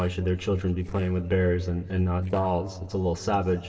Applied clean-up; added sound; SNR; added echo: neural separator model SepFormer DNS4.